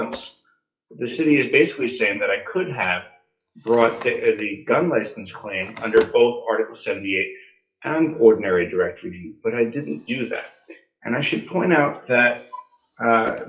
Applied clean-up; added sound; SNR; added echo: classical method WPE with log-MMSE.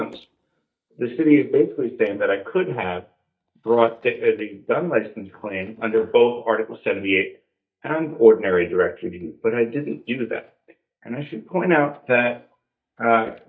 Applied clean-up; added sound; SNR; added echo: neural mask model DeepFilterNet 3.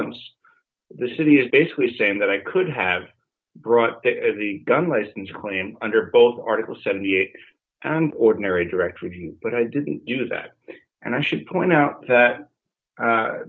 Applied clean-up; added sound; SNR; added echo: none; none; none; none.